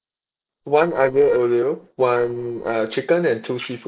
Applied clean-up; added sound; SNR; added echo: neural separator model SepFormer DNS4.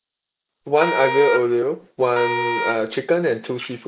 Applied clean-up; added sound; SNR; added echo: none; Wind instrument, woodwind instrument; 5 dB; none.